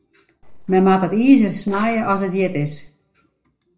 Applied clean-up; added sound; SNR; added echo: neural separator model SepFormer DNS4.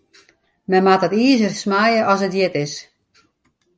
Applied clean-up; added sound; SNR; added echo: none; none; none; none.